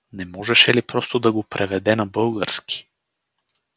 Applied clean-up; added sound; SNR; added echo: none; none; none; none.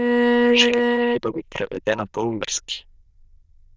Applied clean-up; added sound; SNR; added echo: neural diffusion model UNIVERSE++.